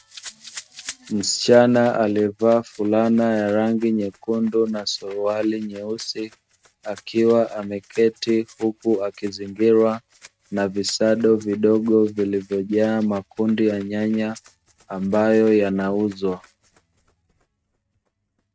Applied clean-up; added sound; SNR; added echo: neural mask model RNNoise.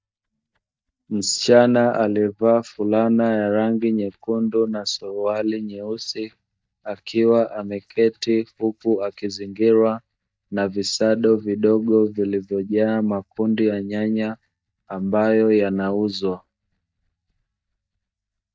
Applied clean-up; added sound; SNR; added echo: neural mask model DeepFilterNet 3.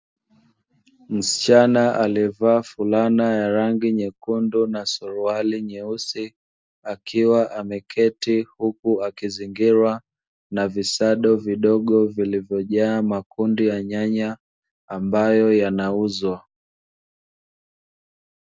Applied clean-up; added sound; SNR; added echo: none; none; none; none.